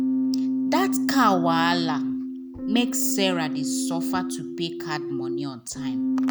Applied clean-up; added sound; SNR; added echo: none; Keyboard (musical); -1 dB; none.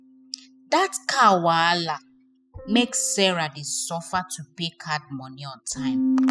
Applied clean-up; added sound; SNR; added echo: classical method spectral subtraction.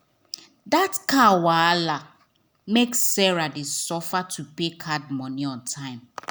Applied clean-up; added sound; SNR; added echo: none; none; none; none.